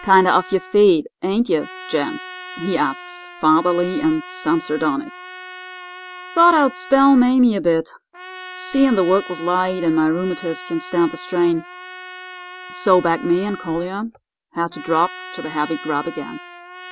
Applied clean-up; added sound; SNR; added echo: none; Trumpet; 16 dB; none.